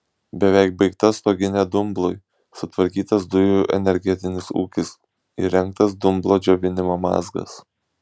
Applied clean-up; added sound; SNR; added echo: none; none; none; none.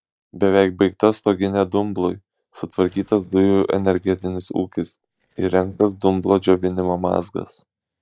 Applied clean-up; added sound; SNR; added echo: neural mask model DeepFilterNet 3.